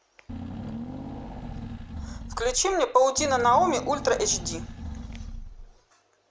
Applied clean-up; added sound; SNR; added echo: none; Engine / Car; 9 dB; none.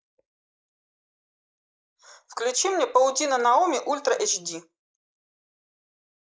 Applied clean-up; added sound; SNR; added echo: neural mask model Resemble Enhance denoiser.